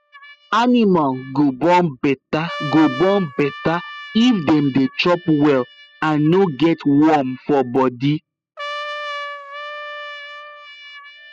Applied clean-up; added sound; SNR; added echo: classical method spectral subtraction.